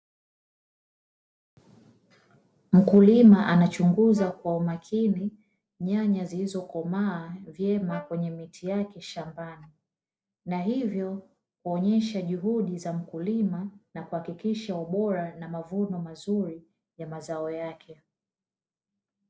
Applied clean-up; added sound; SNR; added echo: none; Brass instrument; 20 dB; none.